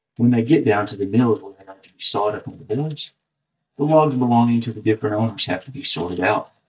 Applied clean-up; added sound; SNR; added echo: neural mask model DeepFilterNet 3.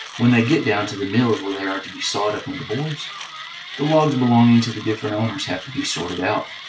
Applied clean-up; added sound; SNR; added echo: none; Mechanisms; 14 dB; reverberation time 0.2 s.